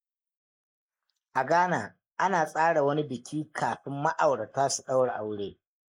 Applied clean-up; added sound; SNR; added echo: neural mask model Resemble Enhance denoiser.